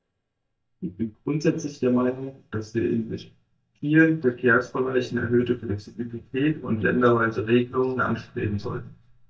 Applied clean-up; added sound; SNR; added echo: neural mask model DeepFilterNet 3.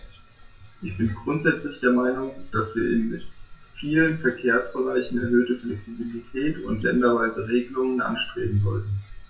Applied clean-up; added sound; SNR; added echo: classical method WPE with log-MMSE.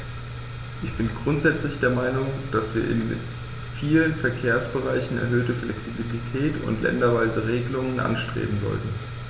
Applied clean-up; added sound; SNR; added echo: none; none; none; none.